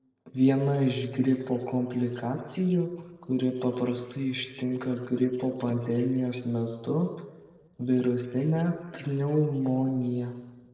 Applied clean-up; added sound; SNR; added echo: neural separator model SepFormer DNS4.